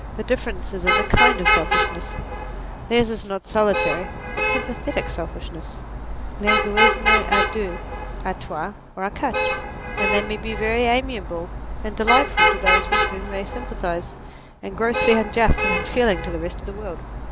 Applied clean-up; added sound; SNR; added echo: none; Traffic noise, roadway noise / Vehicle horn, car horn, honking; -1 dB; none.